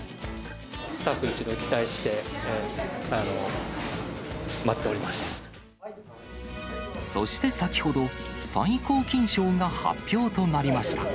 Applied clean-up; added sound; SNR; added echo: none; Telephone; 19 dB; none.